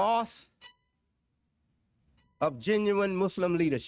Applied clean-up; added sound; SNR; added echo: neural mask model RNNoise.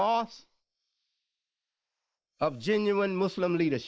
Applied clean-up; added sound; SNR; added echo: neural mask model Resemble Enhance denoiser.